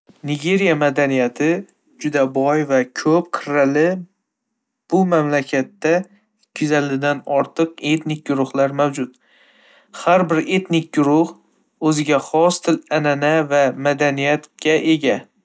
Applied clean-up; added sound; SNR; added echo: none; none; none; none.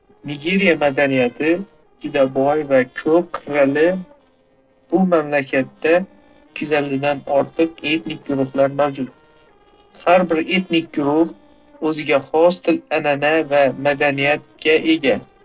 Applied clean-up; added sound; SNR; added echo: neural separator model SepFormer DNS4.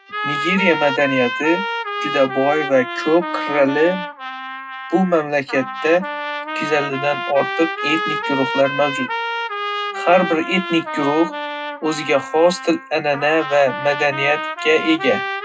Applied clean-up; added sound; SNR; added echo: classical method WPE with log-MMSE.